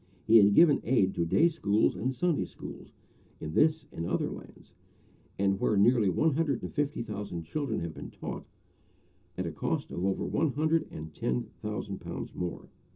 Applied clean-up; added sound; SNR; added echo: none; none; none; reverberation time 0.2 s.